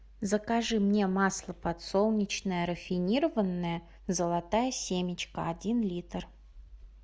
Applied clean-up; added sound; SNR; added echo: none; none; none; none.